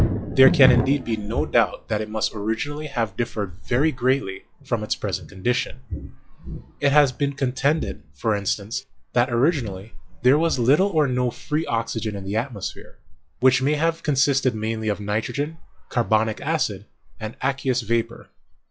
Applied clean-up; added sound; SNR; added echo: classical method log-MMSE.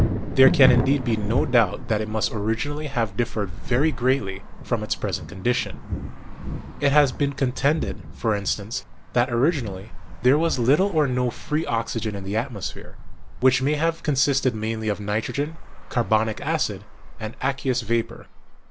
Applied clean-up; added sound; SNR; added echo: none; Traffic noise, roadway noise + Thunder; 5 dB; none.